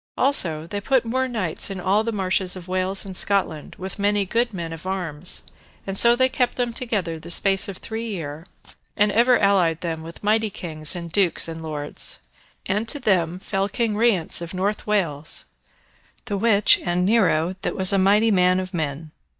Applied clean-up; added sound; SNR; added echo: neural mask model DeepFilterNet 3.